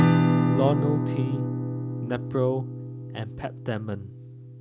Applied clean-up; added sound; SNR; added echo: none; Acoustic guitar / Strum; -4 dB; none.